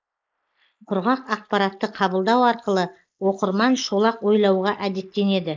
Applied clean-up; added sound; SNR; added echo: neural mask model Resemble Enhance denoiser.